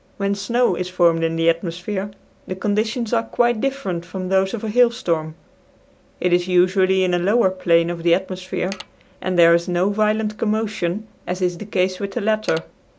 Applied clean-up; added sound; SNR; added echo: none; Mechanisms; 16 dB; none.